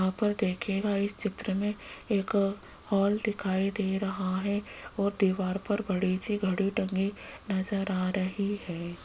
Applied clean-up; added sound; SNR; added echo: none; none; none; none.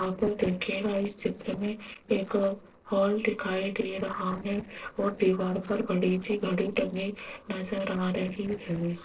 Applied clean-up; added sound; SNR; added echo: neural separator model SepFormer DNS4.